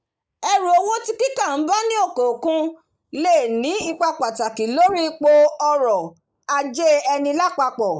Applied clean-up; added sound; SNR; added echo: neural mask model Resemble Enhance denoiser.